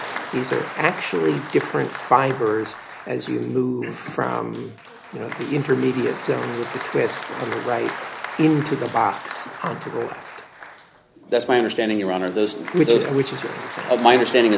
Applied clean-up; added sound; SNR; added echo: none; Applause; 12 dB; none.